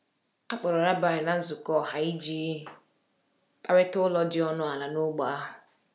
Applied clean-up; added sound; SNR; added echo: none; none; none; none.